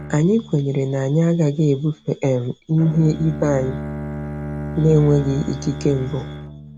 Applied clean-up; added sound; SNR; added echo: none; Bowed string instrument; 11 dB; none.